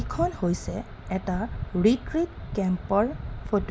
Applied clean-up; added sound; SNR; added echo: none; none; none; none.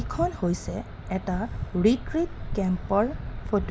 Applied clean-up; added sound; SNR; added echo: none; Motor vehicle (road); 12 dB; none.